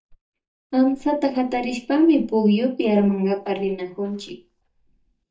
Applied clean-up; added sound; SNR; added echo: neural mask model DeepFilterNet 3.